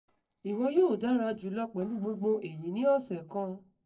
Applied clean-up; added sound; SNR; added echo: neural separator model SepFormer DNS4.